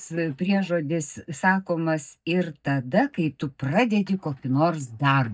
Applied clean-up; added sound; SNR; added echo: neural mask model DeepFilterNet 3.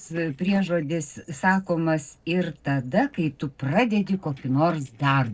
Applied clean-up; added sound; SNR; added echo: neural separator model SepFormer DNS4.